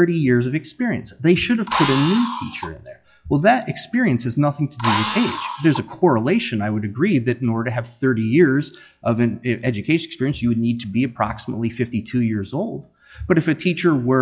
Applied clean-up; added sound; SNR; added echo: classical method log-MMSE.